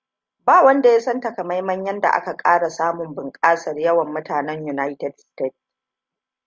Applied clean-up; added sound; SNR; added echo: none; none; none; none.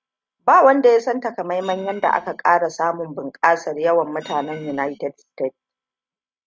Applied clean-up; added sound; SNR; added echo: neural mask model RNNoise.